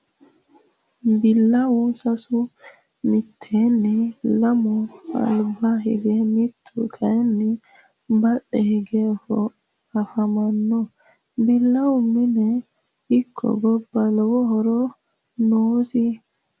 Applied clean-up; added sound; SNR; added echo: none; none; none; none.